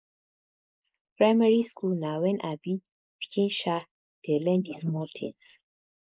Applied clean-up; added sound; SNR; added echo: neural mask model Resemble Enhance denoiser.